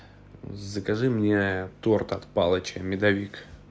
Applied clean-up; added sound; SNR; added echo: none; none; none; none.